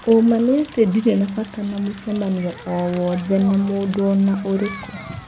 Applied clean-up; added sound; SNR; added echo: none; Crackle; 17 dB; none.